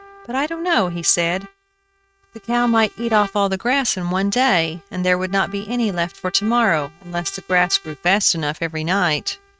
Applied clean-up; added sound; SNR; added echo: neural mask model RNNoise.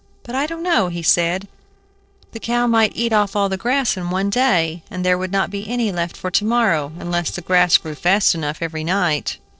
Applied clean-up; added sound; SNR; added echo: neural separator model SepFormer DNS4.